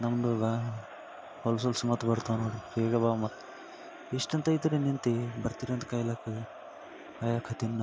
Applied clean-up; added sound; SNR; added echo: none; Crowd; 15 dB; none.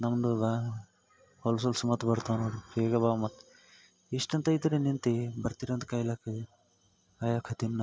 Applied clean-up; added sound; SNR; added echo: none; none; none; none.